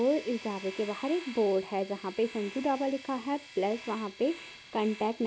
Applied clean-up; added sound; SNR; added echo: none; Domestic sounds, home sounds; 16 dB; none.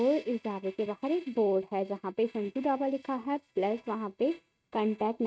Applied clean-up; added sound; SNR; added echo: neural mask model RNNoise.